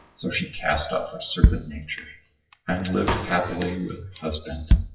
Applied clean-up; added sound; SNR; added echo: classical method WPE with log-MMSE.